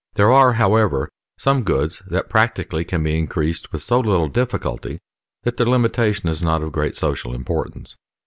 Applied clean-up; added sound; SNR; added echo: none; none; none; none.